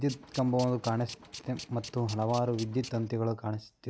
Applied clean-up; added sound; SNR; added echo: none; Tools; 15 dB; none.